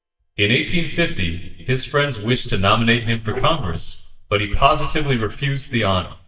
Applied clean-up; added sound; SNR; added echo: neural mask model DeepFilterNet 3.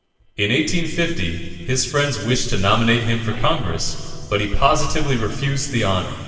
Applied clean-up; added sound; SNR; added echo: neural separator model SepFormer DNS4.